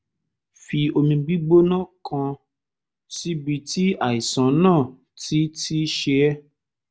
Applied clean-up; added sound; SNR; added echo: none; none; none; none.